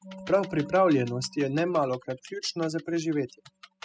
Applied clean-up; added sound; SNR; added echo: classical method spectral subtraction.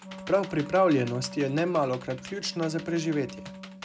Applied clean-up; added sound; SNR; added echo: none; Wind instrument, woodwind instrument + Computer keyboard; 14 dB; none.